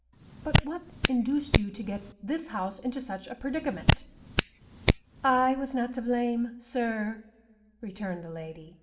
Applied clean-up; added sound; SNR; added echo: none; Hands; -4 dB; reverberation time 1.6 s.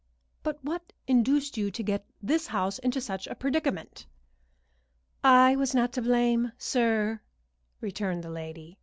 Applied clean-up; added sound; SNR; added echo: none; none; none; none.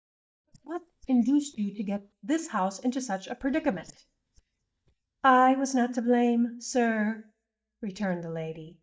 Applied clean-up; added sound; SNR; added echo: neural mask model DeepFilterNet 3.